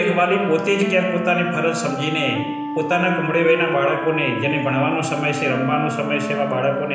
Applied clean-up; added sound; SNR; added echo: none; Wind instrument, woodwind instrument; 7 dB; reverberation time 0.9 s.